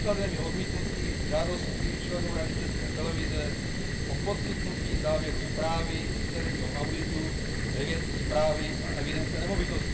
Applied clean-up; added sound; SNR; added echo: none; Fire; -4 dB; reverberation time 0.2 s.